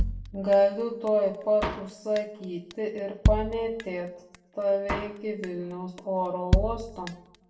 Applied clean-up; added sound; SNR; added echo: none; Drum kit; 3 dB; reverberation time 0.6 s.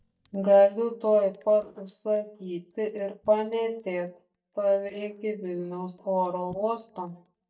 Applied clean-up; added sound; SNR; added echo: neural mask model DeepFilterNet 3.